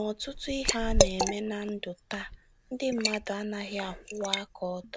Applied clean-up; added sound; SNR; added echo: none; Liquid; -2 dB; none.